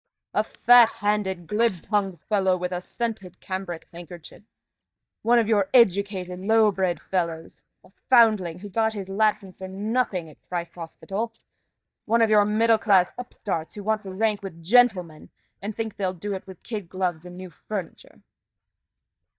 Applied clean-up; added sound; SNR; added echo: neural mask model DeepFilterNet 3.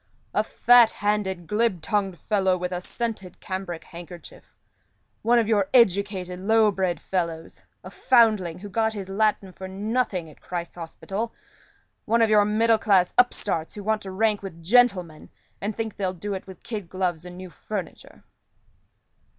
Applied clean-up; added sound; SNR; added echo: none; none; none; none.